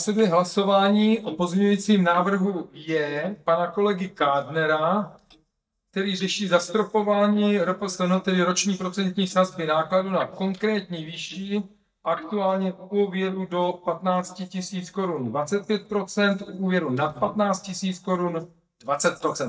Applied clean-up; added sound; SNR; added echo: neural mask model DeepFilterNet 3.